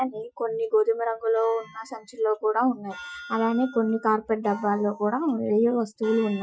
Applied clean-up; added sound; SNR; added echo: classical method Wiener filter.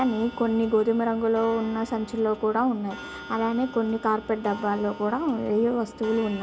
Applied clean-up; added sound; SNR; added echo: none; Clock; 18 dB; none.